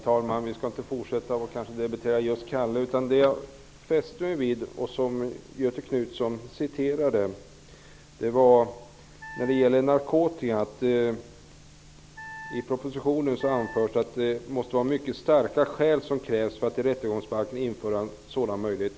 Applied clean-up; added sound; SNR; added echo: none; Wind instrument, woodwind instrument; 17 dB; none.